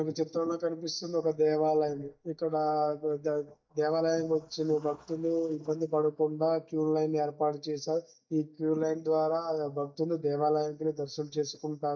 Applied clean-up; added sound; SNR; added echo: neural mask model DeepFilterNet 3.